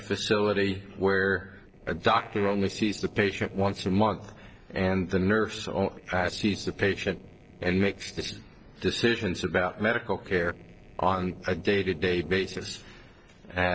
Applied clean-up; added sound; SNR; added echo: neural separator model SepFormer DNS4.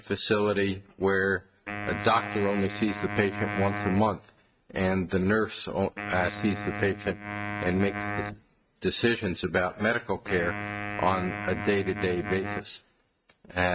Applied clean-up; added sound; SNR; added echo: neural mask model RNNoise.